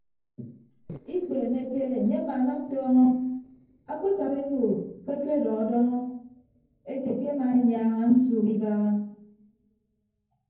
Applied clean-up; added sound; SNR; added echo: neural separator model SepFormer DNS4.